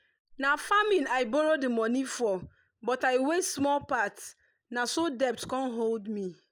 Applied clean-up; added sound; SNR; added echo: neural mask model Resemble Enhance denoiser.